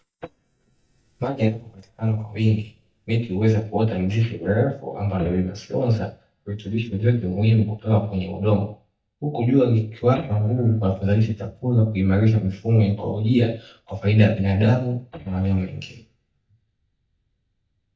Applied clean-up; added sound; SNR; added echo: neural mask model DeepFilterNet 3.